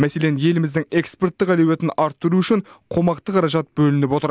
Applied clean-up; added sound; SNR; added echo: none; none; none; none.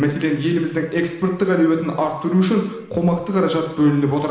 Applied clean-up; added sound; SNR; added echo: none; none; none; reverberation time 1.1 s.